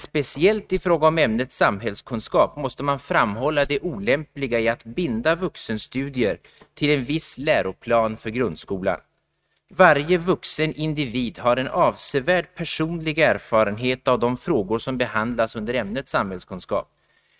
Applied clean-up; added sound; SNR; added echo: neural mask model RNNoise.